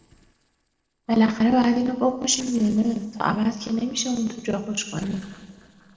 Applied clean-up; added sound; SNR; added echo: neural separator model SepFormer DNS4.